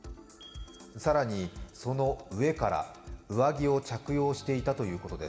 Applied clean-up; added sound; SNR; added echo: none; none; none; reverberation time 1.3 s.